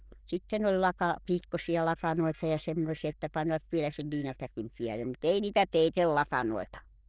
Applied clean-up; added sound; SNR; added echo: neural diffusion model UNIVERSE++.